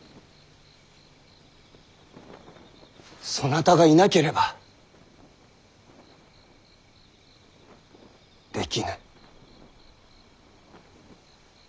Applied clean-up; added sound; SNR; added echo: none; none; none; none.